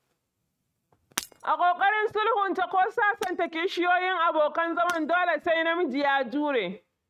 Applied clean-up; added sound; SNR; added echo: neural mask model RNNoise.